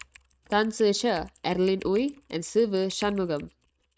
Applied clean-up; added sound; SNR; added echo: neural mask model RNNoise.